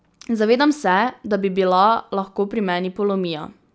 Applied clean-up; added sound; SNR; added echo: none; none; none; none.